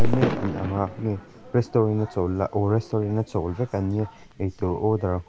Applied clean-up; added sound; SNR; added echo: none; Fireworks; 4 dB; none.